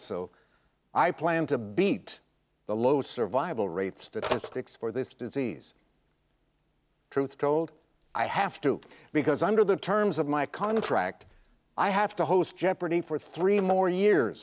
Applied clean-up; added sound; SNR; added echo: none; Telephone; 18 dB; none.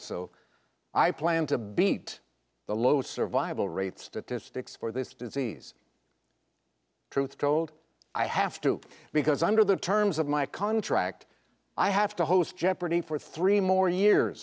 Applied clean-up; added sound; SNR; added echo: none; none; none; none.